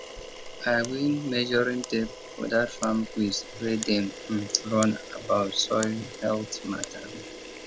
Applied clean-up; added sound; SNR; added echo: none; Camera; 12 dB; none.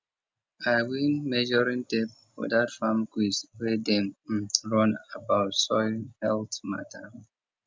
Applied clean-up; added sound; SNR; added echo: none; none; none; none.